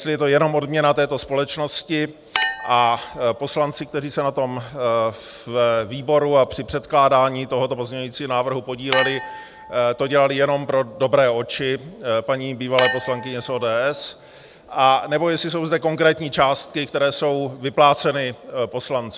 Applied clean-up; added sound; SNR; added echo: none; Chink, clink; 10 dB; none.